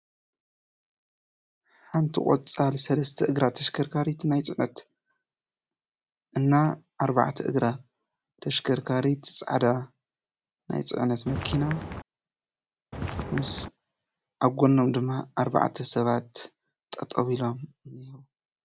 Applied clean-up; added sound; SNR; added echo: none; Walk, footsteps; 6 dB; none.